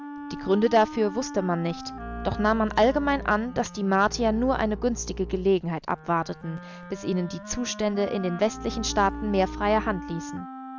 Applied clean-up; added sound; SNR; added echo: none; Bowed string instrument + Wind instrument, woodwind instrument; 11 dB; none.